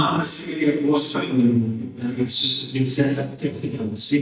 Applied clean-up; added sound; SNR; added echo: neural mask model DeepFilterNet 3.